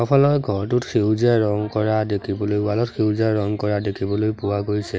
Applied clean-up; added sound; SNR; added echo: none; none; none; none.